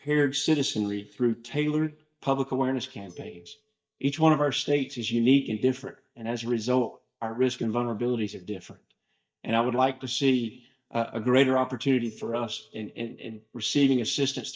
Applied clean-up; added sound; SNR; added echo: neural mask model DeepFilterNet 3.